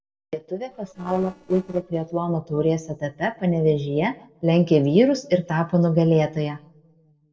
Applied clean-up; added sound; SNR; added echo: neural separator model SepFormer DNS4.